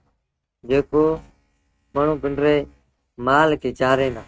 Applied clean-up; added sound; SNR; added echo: neural mask model RNNoise.